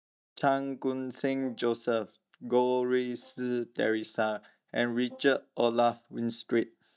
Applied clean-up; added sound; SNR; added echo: neural mask model DeepFilterNet 3.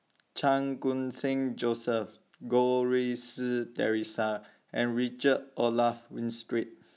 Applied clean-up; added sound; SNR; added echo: none; none; none; none.